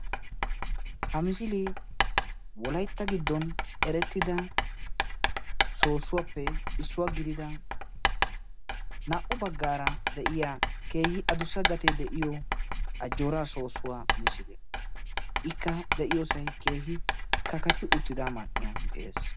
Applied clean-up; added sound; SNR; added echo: none; Writing; -4 dB; none.